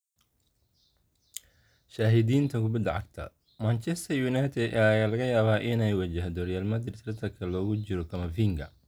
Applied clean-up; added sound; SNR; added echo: none; none; none; none.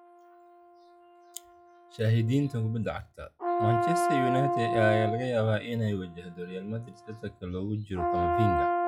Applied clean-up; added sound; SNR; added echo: classical method log-MMSE.